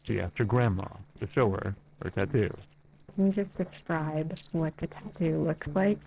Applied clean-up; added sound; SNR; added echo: neural separator model SepFormer DNS4.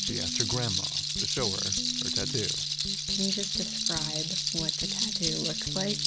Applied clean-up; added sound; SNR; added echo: none; Rattle; -5 dB; none.